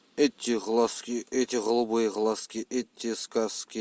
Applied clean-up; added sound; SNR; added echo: none; none; none; none.